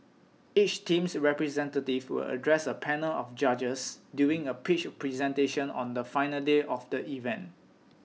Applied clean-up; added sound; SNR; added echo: none; none; none; none.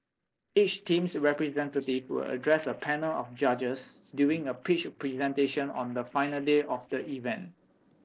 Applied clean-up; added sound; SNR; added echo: neural separator model SepFormer DNS4.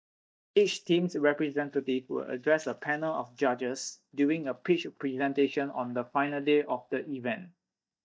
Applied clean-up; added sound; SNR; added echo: neural mask model DeepFilterNet 3.